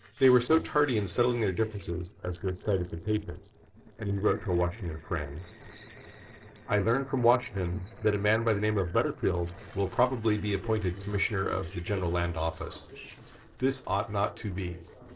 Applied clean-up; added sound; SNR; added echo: neural separator model SepFormer DNS4.